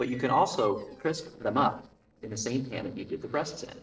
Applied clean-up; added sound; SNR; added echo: neural separator model SepFormer DNS4.